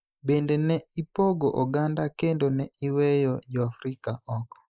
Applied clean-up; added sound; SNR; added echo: neural mask model Resemble Enhance denoiser.